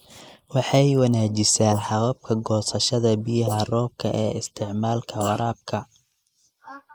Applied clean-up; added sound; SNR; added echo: neural mask model Resemble Enhance denoiser.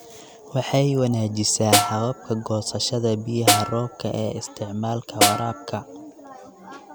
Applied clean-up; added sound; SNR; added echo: none; Snare drum; -1 dB; none.